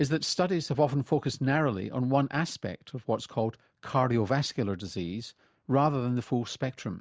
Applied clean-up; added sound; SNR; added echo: none; none; none; none.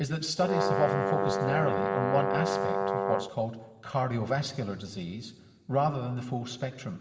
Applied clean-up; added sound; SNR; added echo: none; Brass instrument; -2 dB; reverberation time 1.9 s.